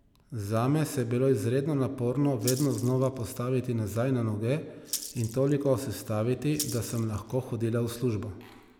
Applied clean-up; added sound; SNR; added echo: none; Rattle (instrument); 13 dB; none.